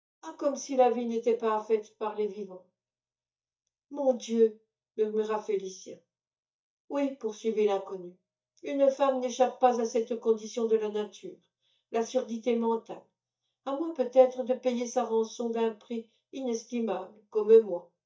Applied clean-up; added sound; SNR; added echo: neural mask model DeepFilterNet 3.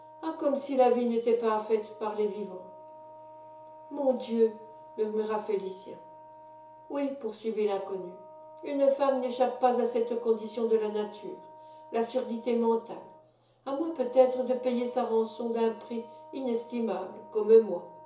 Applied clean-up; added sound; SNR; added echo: none; Wind instrument, woodwind instrument; 20 dB; reverberation time 0.7 s.